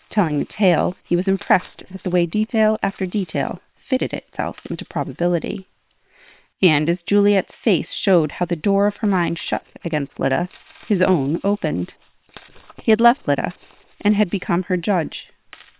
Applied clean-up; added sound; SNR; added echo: neural separator model SepFormer WHAM!.